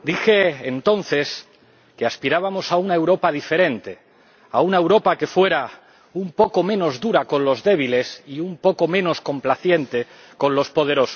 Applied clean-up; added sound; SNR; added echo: none; none; none; none.